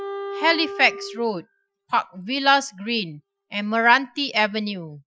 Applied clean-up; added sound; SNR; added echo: classical method Wiener filter.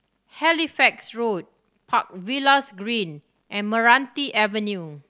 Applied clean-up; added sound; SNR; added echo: none; none; none; none.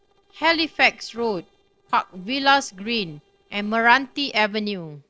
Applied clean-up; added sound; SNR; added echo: neural separator model SepFormer DNS4.